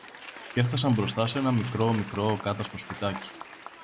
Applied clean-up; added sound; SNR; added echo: none; Applause / Crowd; 14 dB; none.